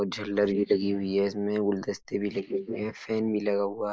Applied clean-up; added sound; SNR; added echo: neural mask model Resemble Enhance denoiser.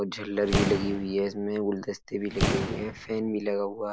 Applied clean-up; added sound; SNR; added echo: none; Boom; 3 dB; none.